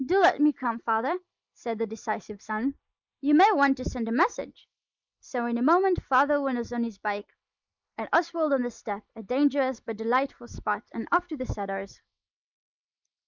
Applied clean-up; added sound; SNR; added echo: neural mask model Resemble Enhance denoiser.